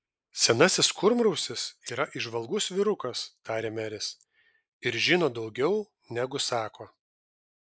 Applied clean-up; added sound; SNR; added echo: neural mask model Resemble Enhance denoiser.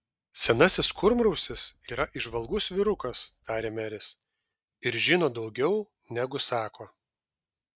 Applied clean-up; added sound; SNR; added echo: neural mask model RNNoise.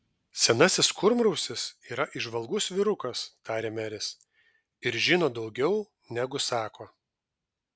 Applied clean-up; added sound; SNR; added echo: none; none; none; none.